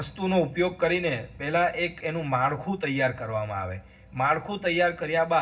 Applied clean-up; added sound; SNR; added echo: none; none; none; reverberation time 0.4 s.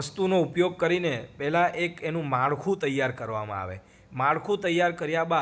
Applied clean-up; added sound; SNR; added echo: none; none; none; none.